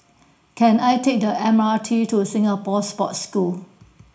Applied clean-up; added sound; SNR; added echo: none; none; none; reverberation time 0.4 s.